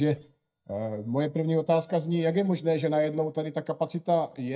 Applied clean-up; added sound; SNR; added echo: neural mask model DeepFilterNet 3.